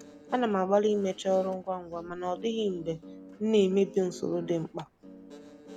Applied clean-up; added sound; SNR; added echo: none; Guitar; 18 dB; none.